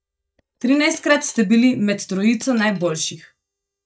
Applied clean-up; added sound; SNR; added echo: neural mask model DeepFilterNet 3.